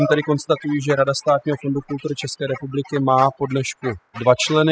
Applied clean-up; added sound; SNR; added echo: classical method spectral subtraction.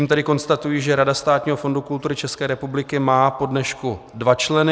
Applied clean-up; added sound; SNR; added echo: none; none; none; none.